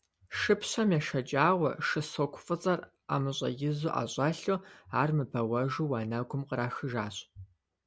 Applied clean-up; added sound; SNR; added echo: none; none; none; none.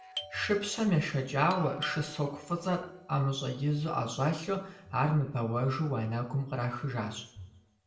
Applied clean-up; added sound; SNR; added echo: none; Doorbell; 19 dB; reverberation time 0.5 s.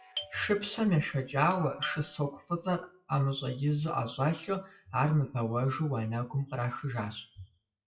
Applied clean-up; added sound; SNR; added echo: classical method WPE with log-MMSE.